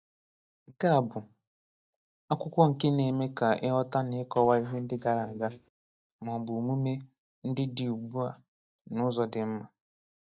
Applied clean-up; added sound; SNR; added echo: neural mask model DeepFilterNet 3.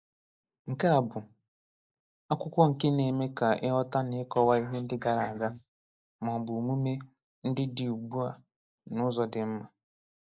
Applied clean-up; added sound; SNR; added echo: neural mask model Resemble Enhance denoiser.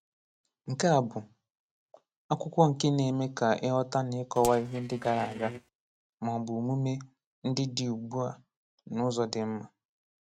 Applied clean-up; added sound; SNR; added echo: neural mask model RNNoise.